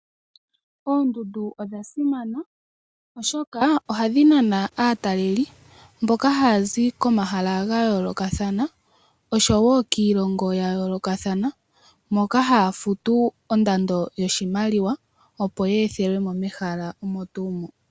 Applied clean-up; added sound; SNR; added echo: none; none; none; none.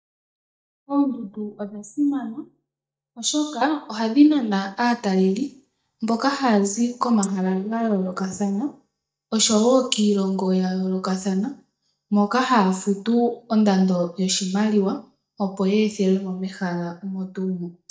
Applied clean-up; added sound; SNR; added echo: neural mask model DeepFilterNet 3.